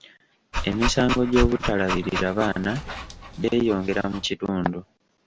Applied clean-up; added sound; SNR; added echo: none; Dog; 5 dB; none.